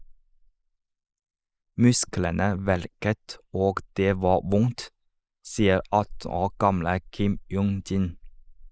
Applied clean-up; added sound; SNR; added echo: neural mask model Resemble Enhance denoiser.